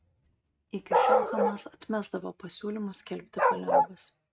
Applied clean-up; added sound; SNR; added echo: neural mask model RNNoise.